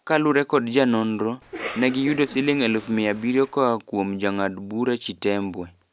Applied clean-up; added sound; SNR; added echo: none; Cough; 15 dB; none.